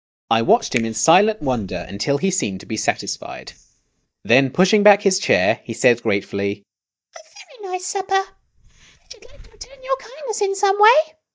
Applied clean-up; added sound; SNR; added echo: neural mask model DeepFilterNet 3.